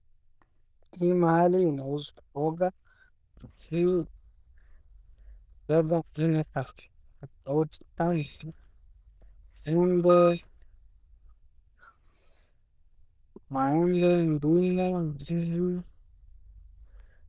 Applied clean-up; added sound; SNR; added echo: neural diffusion model UNIVERSE++.